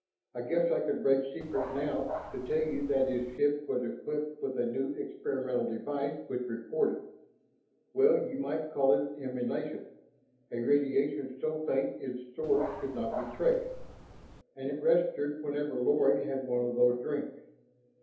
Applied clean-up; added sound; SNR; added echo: none; Dog; 10 dB; reverberation time 2.2 s.